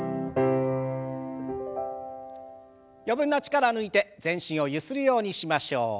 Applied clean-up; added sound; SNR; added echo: none; none; none; none.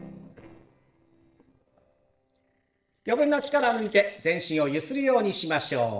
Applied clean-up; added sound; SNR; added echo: neural separator model SepFormer DNS4.